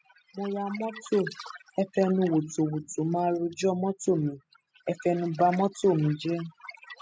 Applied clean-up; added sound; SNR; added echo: classical method spectral subtraction.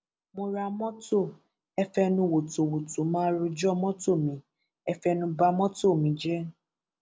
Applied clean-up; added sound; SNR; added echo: none; none; none; none.